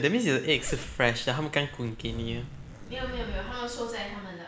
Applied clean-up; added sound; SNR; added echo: none; Zipper (clothing); 9 dB; none.